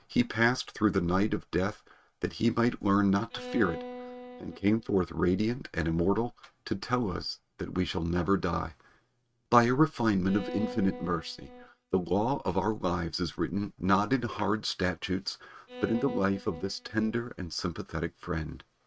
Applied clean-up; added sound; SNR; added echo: neural mask model RNNoise.